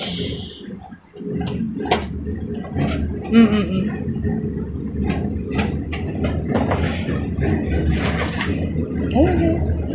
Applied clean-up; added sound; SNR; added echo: none; none; none; none.